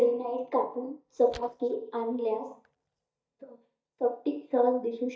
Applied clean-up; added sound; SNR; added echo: neural mask model DeepFilterNet 3.